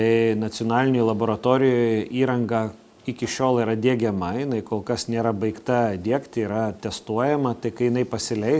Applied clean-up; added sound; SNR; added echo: none; none; none; none.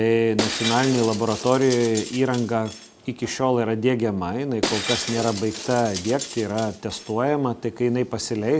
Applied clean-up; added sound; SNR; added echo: none; Shatter; 10 dB; none.